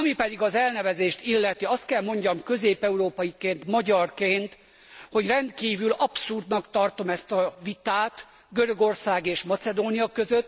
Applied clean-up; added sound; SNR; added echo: none; none; none; none.